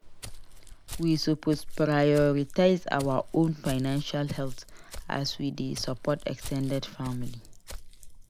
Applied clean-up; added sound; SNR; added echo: none; Walk, footsteps; 11 dB; none.